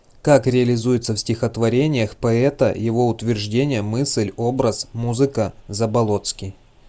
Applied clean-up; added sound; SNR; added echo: none; none; none; none.